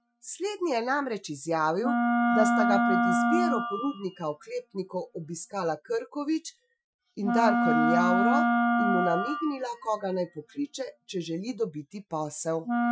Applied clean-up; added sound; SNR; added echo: classical method Wiener filter.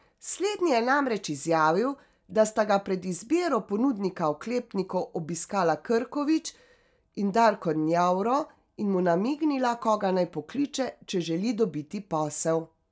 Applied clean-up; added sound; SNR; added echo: none; none; none; none.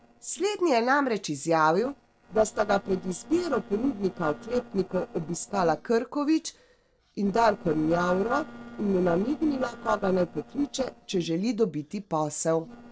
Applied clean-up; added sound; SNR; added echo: neural separator model SepFormer DNS4.